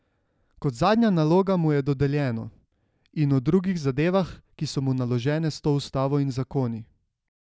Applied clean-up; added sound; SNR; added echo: none; none; none; none.